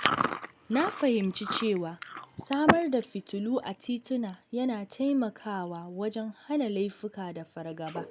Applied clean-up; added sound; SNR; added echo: none; Chewing, mastication; 4 dB; none.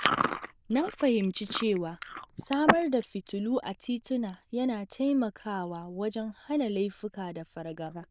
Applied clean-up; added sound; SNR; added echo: neural diffusion model UNIVERSE++.